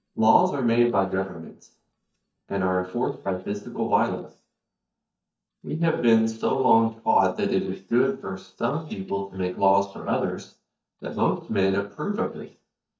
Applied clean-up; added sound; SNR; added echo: neural mask model DeepFilterNet 3.